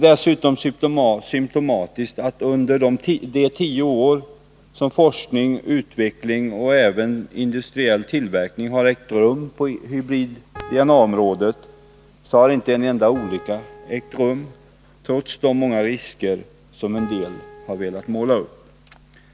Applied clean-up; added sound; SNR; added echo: none; Piano; 20 dB; none.